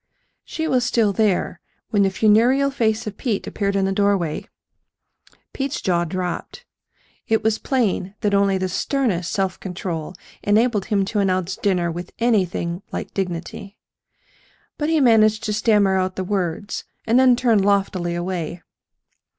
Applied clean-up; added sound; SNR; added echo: none; none; none; none.